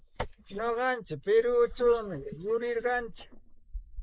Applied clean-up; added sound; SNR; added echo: neural mask model Resemble Enhance denoiser.